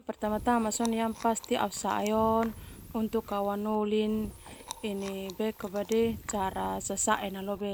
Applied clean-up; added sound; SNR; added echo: none; Chewing, mastication; 16 dB; none.